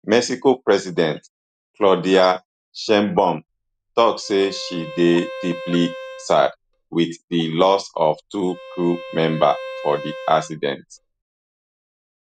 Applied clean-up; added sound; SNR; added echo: none; Bowed string instrument; 14 dB; none.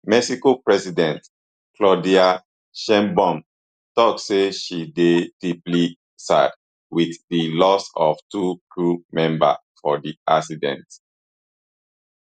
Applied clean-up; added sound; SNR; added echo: none; none; none; none.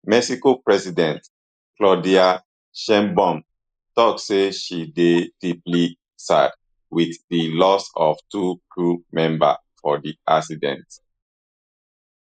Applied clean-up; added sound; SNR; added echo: neural mask model Resemble Enhance denoiser.